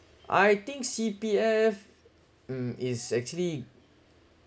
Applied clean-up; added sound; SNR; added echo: none; none; none; none.